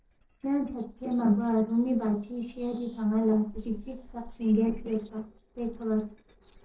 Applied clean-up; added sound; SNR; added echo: neural separator model SepFormer DNS4.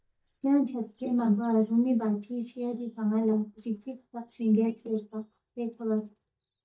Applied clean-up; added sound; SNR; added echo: neural mask model DeepFilterNet 3.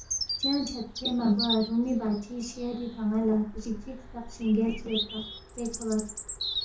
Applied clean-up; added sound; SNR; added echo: none; Bird vocalization, bird call, bird song; 7 dB; reverberation time 0.6 s.